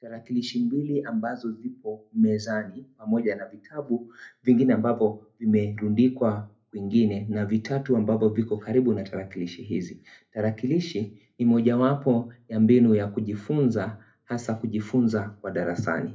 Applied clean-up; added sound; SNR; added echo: none; none; none; reverberation time 0.3 s.